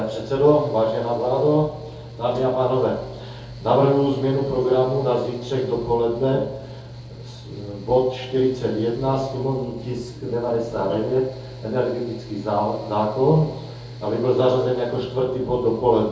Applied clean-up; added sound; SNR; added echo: none; Mechanical fan; 15 dB; reverberation time 0.6 s.